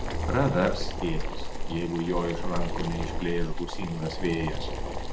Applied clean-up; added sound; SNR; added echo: none; Boiling; -1 dB; none.